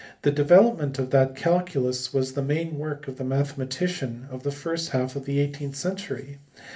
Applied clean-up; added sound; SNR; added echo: none; none; none; reverberation time 0.3 s.